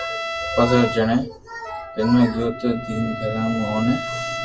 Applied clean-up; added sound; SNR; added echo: none; Trumpet; 8 dB; reverberation time 0.1 s.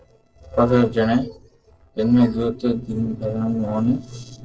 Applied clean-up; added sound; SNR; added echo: neural separator model SepFormer DNS4.